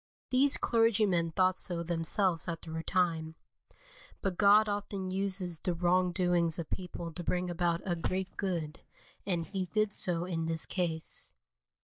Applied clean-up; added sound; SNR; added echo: neural mask model DeepFilterNet 3.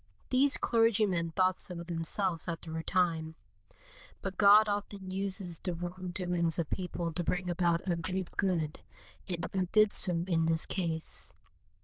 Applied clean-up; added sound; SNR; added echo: neural diffusion model UNIVERSE++.